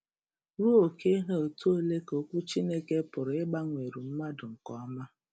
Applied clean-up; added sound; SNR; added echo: none; none; none; none.